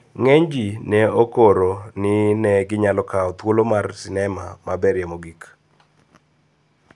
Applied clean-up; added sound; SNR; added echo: none; none; none; none.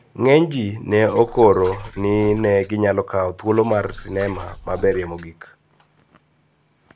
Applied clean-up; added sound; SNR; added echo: none; Liquid; 17 dB; none.